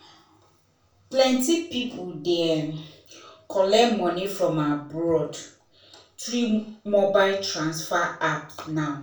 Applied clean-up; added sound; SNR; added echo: none; none; none; reverberation time 0.3 s.